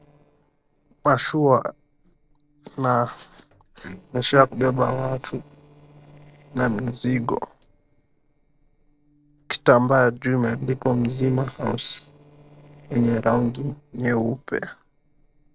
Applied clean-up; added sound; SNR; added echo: neural separator model SepFormer DNS4.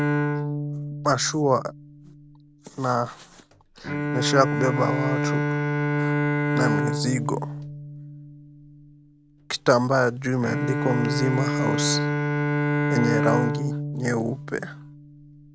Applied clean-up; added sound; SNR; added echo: none; Bowed string instrument; 0 dB; none.